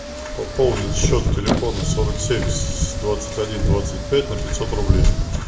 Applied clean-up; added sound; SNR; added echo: none; Squeak; 11 dB; reverberation time 1.4 s.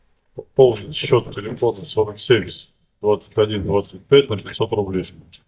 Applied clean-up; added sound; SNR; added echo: neural mask model DeepFilterNet 3.